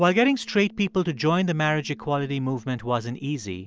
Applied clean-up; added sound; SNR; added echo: none; none; none; none.